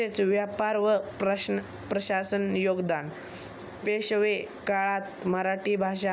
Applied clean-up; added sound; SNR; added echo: none; none; none; none.